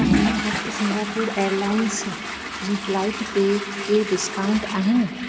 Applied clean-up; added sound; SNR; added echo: none; Toilet flush / Water; 4 dB; none.